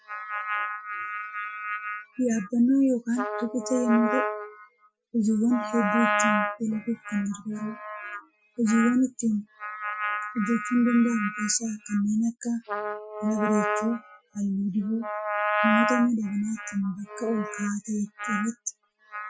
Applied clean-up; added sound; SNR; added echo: classical method Wiener filter.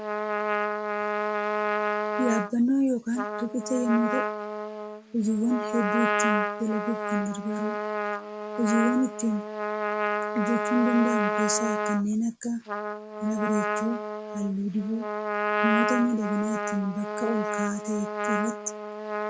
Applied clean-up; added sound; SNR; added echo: none; Trumpet; 1 dB; none.